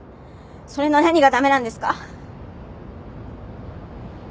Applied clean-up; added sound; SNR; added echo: none; none; none; none.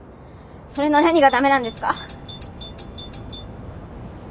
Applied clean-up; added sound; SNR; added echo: none; Doorbell; 16 dB; none.